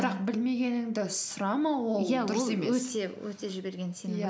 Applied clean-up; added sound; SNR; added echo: none; none; none; none.